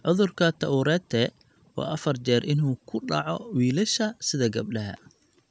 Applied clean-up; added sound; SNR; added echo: none; none; none; none.